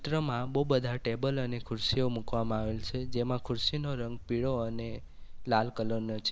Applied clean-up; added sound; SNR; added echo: none; Walk, footsteps; 7 dB; none.